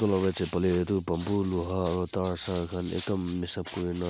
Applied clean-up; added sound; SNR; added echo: none; Walk, footsteps; 13 dB; none.